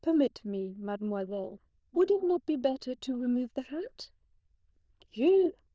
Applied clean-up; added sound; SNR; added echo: neural diffusion model UNIVERSE++.